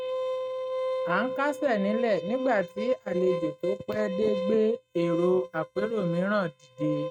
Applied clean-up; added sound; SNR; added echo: neural mask model RNNoise.